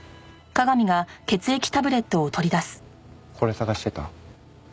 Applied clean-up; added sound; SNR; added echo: none; none; none; none.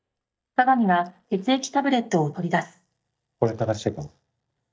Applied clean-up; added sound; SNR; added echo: neural mask model DeepFilterNet 3.